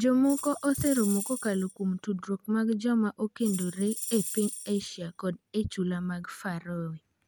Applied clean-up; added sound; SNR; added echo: none; Tambourine; 11 dB; none.